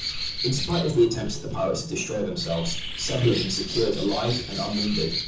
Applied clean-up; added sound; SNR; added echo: none; Bird; 6 dB; reverberation time 0.6 s.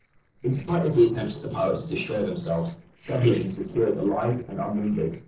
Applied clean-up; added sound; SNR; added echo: neural separator model SepFormer DNS4.